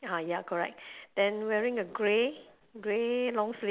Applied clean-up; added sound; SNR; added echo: none; none; none; none.